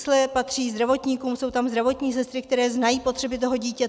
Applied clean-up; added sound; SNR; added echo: none; none; none; none.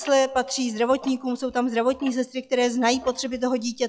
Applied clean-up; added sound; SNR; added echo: classical method log-MMSE.